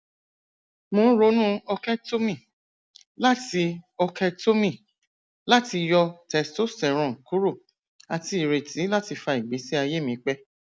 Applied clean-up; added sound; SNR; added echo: none; none; none; none.